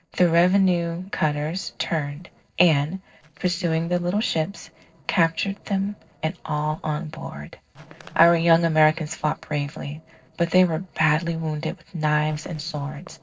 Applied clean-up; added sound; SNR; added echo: neural separator model SepFormer DNS4.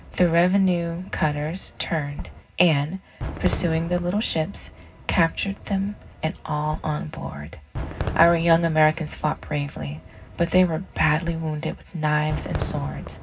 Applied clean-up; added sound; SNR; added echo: none; Fireworks; 11 dB; reverberation time 0.4 s.